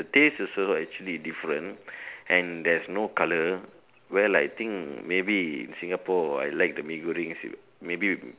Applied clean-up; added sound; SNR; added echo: none; none; none; none.